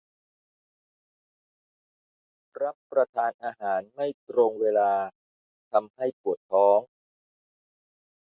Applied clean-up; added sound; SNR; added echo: none; none; none; none.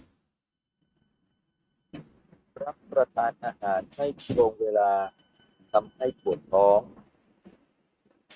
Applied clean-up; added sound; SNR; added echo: neural mask model RNNoise.